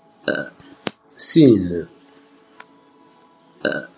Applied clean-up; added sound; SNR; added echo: none; Burping, eructation; 3 dB; none.